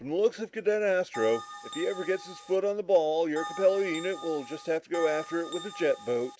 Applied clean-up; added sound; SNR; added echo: none; Bell; 13 dB; none.